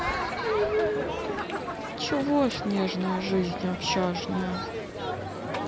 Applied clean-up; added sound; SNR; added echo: none; Crowd; 0 dB; none.